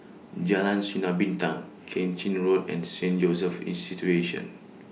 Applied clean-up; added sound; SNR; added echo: none; none; none; none.